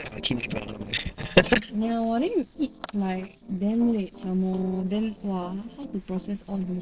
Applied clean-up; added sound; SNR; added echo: neural separator model SepFormer DNS4.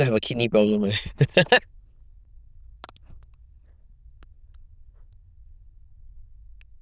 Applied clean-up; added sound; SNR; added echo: neural diffusion model UNIVERSE++.